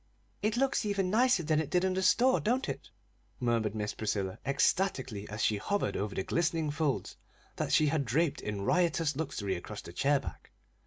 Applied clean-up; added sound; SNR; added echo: none; none; none; none.